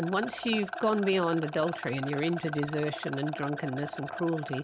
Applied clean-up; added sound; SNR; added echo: none; Rattle; 9 dB; none.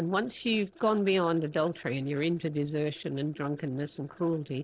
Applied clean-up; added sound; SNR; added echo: neural separator model SepFormer DNS4.